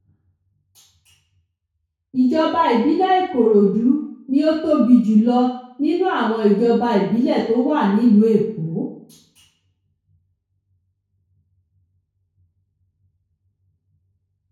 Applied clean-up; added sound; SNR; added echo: none; none; none; reverberation time 0.6 s.